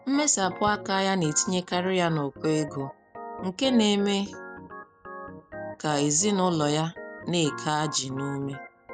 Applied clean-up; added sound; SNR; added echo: none; Organ; 14 dB; none.